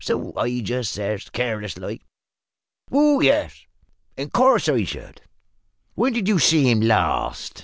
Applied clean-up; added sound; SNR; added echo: none; none; none; none.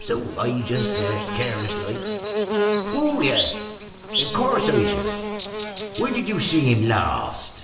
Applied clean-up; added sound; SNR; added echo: none; Buzz / Bird; 2 dB; reverberation time 0.9 s.